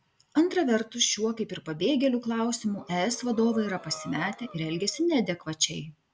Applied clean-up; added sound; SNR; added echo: none; Breathing; 19 dB; none.